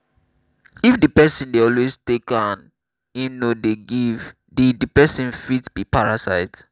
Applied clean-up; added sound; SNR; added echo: none; none; none; none.